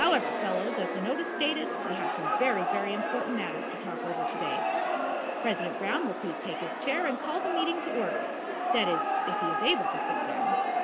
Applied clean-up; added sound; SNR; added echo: none; Cricket; -2 dB; none.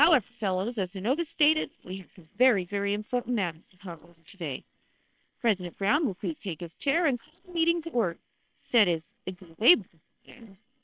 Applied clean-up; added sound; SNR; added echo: neural separator model SepFormer WHAM!.